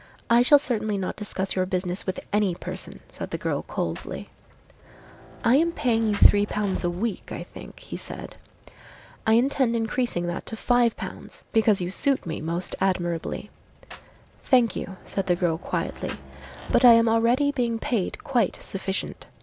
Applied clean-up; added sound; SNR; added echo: none; Rain; 20 dB; none.